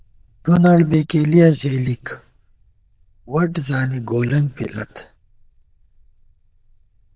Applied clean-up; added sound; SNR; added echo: neural diffusion model UNIVERSE++.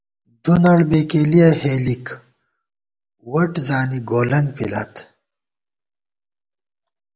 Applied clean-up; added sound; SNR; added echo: none; Telephone; 18 dB; none.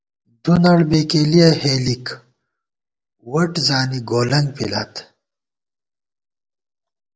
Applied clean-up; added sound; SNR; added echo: neural separator model SepFormer DNS4.